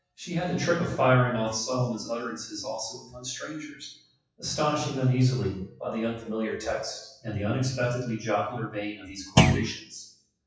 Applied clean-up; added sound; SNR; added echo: classical method WPE with log-MMSE.